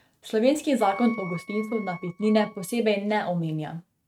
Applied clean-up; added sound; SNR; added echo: neural mask model RNNoise.